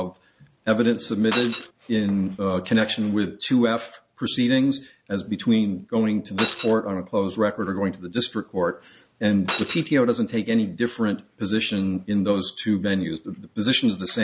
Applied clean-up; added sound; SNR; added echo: none; Shatter; -2 dB; none.